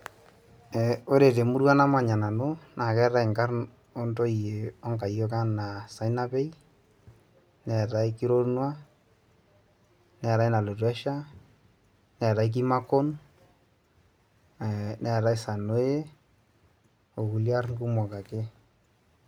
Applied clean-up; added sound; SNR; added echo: none; none; none; none.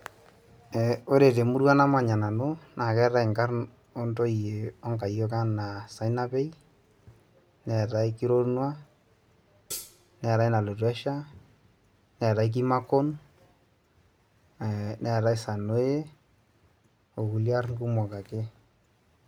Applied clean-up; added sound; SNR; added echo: none; Hi-hat; 12 dB; none.